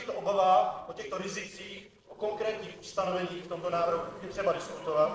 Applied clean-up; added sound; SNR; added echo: neural separator model SepFormer DNS4.